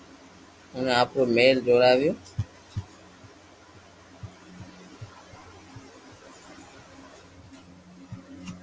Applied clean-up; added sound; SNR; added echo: none; none; none; none.